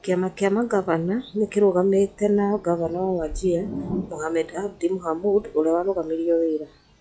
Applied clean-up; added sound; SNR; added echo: classical method log-MMSE.